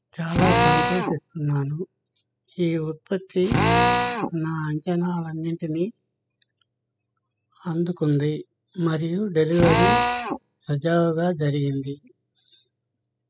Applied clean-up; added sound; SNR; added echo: classical method spectral subtraction.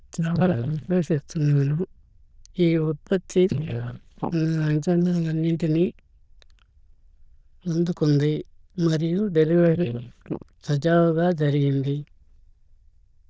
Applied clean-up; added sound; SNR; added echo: neural diffusion model UNIVERSE++.